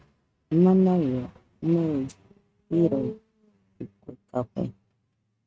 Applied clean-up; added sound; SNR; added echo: neural mask model RNNoise.